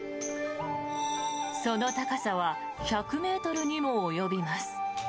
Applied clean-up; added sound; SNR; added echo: none; Tambourine; 18 dB; none.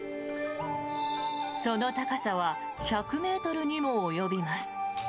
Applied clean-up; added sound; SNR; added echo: none; none; none; none.